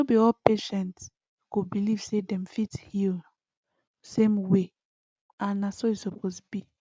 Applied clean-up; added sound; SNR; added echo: none; none; none; none.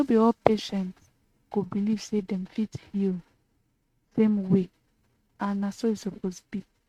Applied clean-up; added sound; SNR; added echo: neural mask model RNNoise.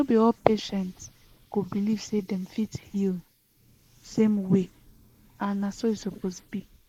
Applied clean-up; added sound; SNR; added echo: neural mask model Resemble Enhance denoiser.